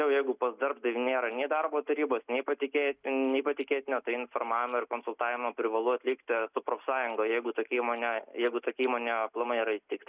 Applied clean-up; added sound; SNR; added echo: none; none; none; none.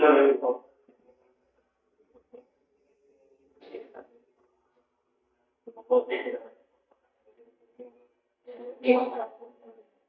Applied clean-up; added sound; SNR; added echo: neural mask model DeepFilterNet 3.